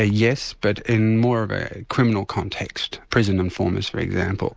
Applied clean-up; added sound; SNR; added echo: none; none; none; none.